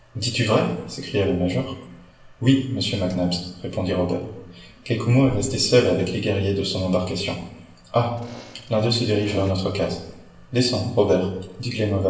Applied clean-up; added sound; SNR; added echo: none; Fart; 15 dB; reverberation time 0.9 s.